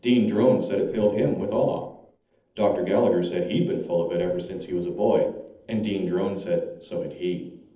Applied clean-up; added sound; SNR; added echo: neural separator model SepFormer DNS4.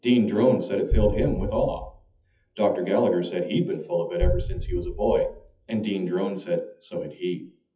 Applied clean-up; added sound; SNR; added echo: classical method WPE with log-MMSE.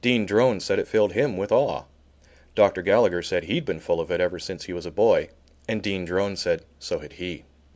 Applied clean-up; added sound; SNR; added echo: none; none; none; none.